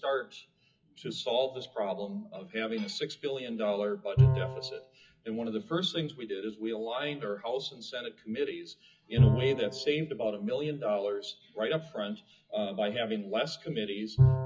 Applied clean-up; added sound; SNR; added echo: classical method WPE with log-MMSE.